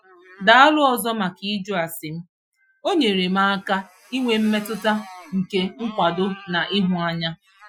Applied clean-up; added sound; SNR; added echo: classical method Wiener filter.